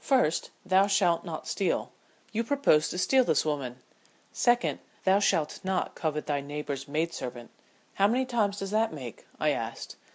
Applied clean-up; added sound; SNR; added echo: none; none; none; none.